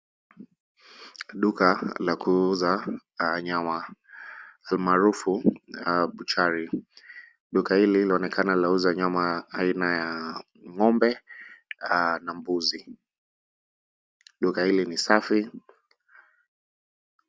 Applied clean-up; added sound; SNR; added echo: none; none; none; none.